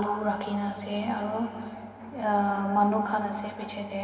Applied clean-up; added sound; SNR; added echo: none; none; none; reverberation time 2.5 s.